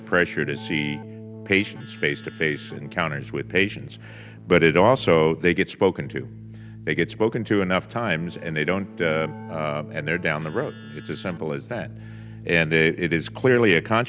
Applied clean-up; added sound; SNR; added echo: none; Keyboard (musical); 16 dB; none.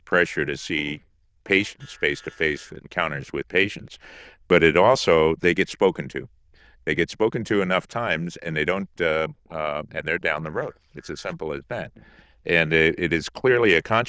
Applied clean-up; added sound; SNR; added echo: neural diffusion model UNIVERSE++.